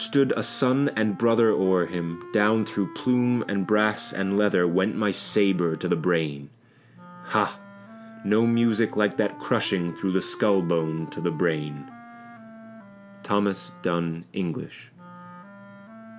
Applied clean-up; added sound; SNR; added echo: none; Wind instrument, woodwind instrument; 18 dB; none.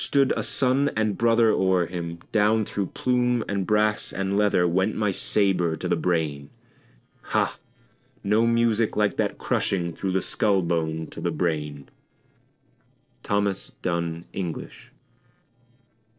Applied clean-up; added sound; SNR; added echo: neural separator model SepFormer DNS4.